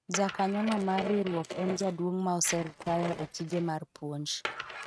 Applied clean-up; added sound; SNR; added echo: neural mask model RNNoise.